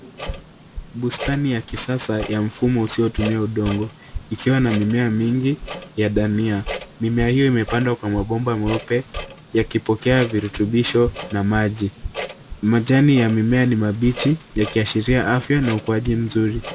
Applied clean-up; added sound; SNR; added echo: none; Clock + Walk, footsteps; 13 dB; none.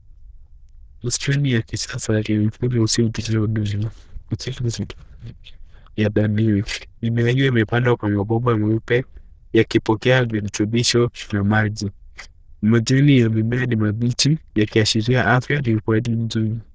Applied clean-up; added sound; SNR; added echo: neural diffusion model UNIVERSE++.